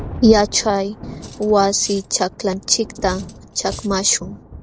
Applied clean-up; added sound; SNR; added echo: none; Cutlery, silverware + Thunder; 14 dB; none.